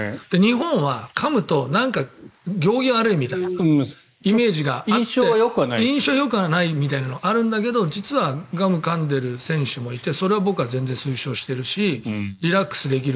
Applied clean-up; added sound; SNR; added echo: neural mask model Resemble Enhance denoiser.